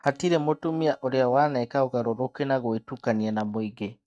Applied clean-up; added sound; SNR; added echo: neural mask model DeepFilterNet 3.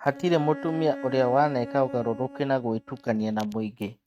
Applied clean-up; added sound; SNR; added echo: neural mask model RNNoise.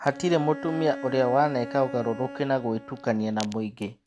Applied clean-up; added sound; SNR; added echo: none; Bowed string instrument; 14 dB; none.